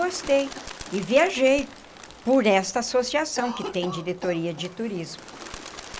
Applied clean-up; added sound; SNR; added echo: none; Bird + Cough; 14 dB; none.